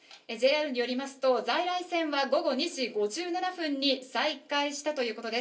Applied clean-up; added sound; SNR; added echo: none; none; none; reverberation time 0.2 s.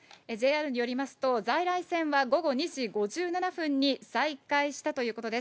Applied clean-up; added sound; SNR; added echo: none; none; none; none.